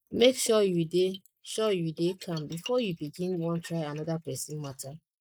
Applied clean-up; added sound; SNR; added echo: neural mask model Resemble Enhance denoiser.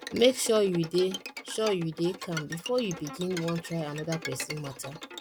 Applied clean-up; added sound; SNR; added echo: none; Bowed string instrument; 12 dB; none.